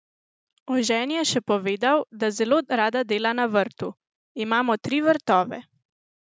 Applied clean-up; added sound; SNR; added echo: none; none; none; none.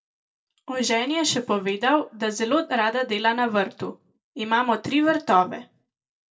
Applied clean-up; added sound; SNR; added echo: none; none; none; reverberation time 0.2 s.